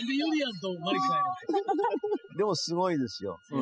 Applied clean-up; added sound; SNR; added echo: classical method spectral subtraction.